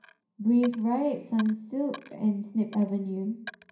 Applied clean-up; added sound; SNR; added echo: none; Coin (dropping); 20 dB; reverberation time 0.5 s.